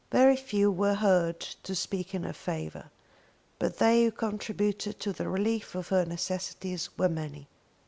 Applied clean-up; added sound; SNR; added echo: none; none; none; none.